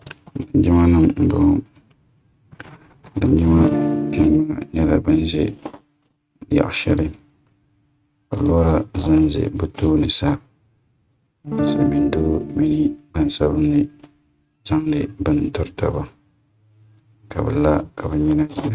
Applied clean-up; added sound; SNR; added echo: neural mask model RNNoise.